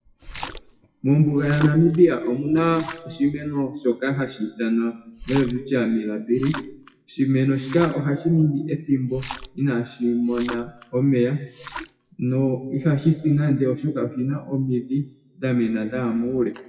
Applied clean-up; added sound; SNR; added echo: classical method WPE with log-MMSE.